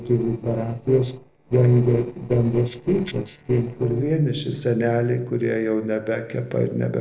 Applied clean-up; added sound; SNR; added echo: neural separator model SepFormer DNS4.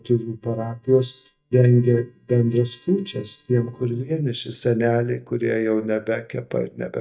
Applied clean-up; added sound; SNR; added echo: neural mask model DeepFilterNet 3.